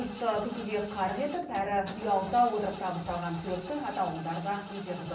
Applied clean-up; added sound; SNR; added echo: none; Engine starting / Car; 13 dB; reverberation time 0.6 s.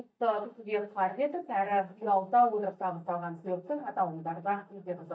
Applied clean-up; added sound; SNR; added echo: neural mask model DeepFilterNet 3.